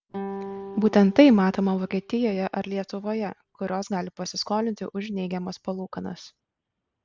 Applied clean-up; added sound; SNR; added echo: none; Guitar; 15 dB; none.